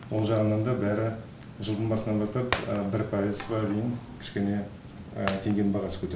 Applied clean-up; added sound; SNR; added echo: none; Shatter; 14 dB; none.